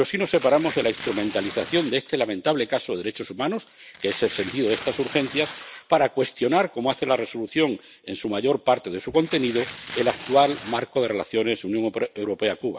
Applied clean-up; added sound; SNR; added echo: none; Tearing; 14 dB; none.